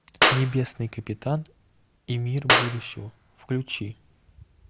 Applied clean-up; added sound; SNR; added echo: none; Clapping; -3 dB; none.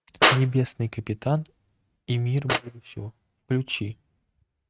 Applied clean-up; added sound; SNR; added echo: neural mask model RNNoise.